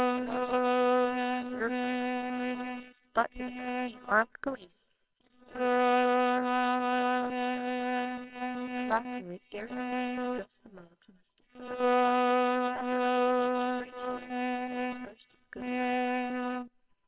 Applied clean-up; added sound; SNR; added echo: neural separator model SepFormer WHAMR!.